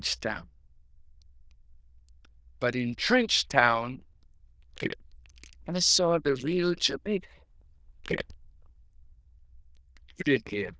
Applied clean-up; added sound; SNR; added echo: neural diffusion model UNIVERSE++.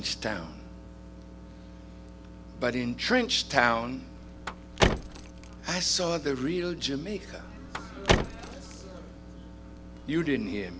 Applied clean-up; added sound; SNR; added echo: none; Car; 2 dB; none.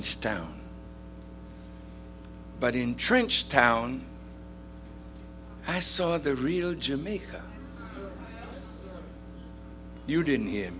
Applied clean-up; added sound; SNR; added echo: none; none; none; none.